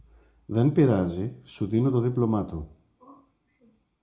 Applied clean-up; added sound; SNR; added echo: none; none; none; reverberation time 0.3 s.